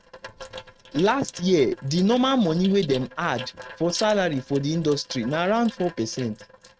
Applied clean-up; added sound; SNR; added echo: neural mask model RNNoise.